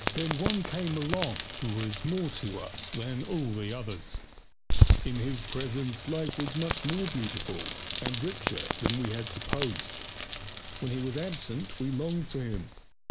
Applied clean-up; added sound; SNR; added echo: none; Rain; -2 dB; none.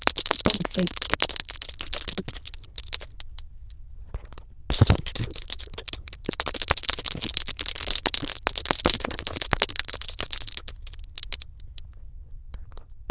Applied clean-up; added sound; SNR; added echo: neural diffusion model UNIVERSE++.